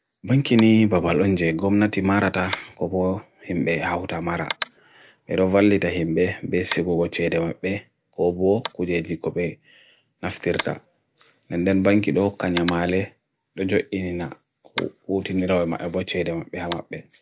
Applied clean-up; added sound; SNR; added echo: none; Tap; 17 dB; none.